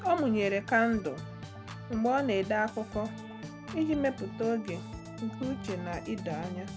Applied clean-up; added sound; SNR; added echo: none; Organ; 10 dB; none.